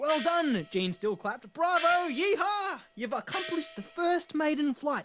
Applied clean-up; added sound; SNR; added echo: none; Gong; 14 dB; none.